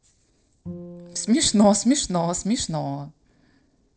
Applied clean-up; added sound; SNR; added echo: neural separator model SepFormer DNS4.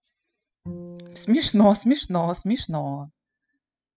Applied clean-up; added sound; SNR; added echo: classical method spectral subtraction.